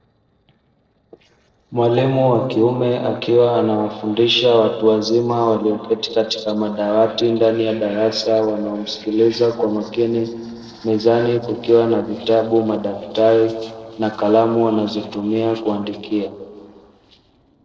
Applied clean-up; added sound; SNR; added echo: neural separator model SepFormer DNS4.